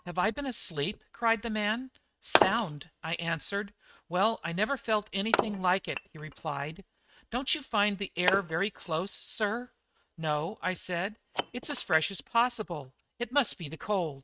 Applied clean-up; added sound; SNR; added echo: neural mask model RNNoise.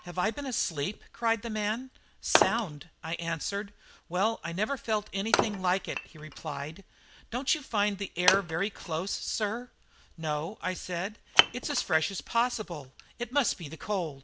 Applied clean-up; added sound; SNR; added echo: none; Wood; 4 dB; none.